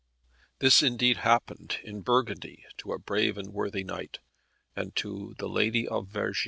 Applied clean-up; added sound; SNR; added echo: none; none; none; none.